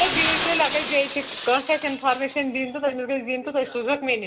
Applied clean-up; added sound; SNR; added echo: none; Shatter; 3 dB; reverberation time 1.0 s.